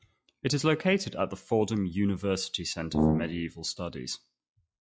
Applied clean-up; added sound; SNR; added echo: classical method log-MMSE.